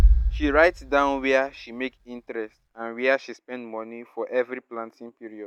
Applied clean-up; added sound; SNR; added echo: none; Bass drum; 1 dB; none.